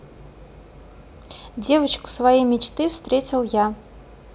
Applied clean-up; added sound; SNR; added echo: none; none; none; none.